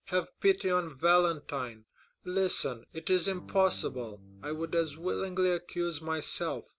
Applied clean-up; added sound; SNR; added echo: none; Electric guitar / Strum; 19 dB; none.